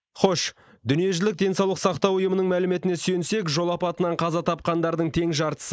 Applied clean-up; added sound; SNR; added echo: neural mask model Resemble Enhance denoiser.